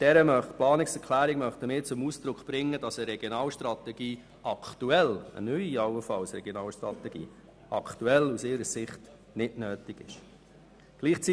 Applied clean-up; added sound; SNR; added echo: none; none; none; none.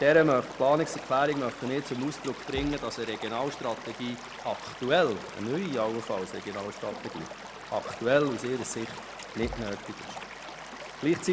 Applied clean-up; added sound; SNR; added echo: none; Stream / Liquid + Bass drum; 12 dB; none.